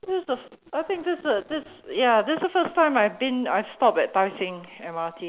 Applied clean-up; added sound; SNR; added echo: none; none; none; none.